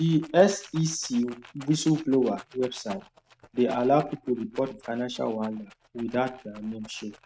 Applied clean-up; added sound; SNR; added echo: neural mask model RNNoise.